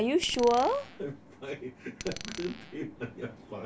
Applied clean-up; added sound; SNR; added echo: none; Glass; 14 dB; none.